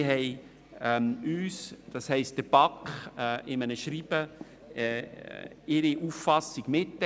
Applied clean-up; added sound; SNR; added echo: none; none; none; none.